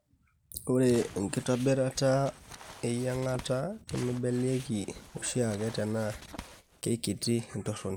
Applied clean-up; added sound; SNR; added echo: none; Crumpling, crinkling; 17 dB; none.